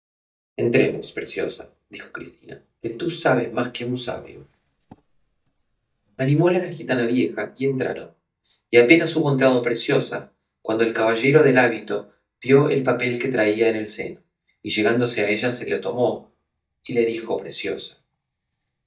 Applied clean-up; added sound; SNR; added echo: neural mask model DeepFilterNet 3.